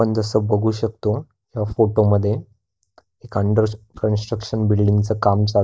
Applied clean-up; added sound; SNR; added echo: neural mask model DeepFilterNet 3.